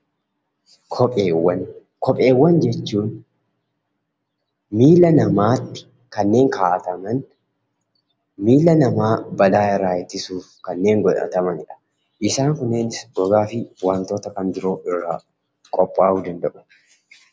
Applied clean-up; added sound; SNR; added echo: none; none; none; none.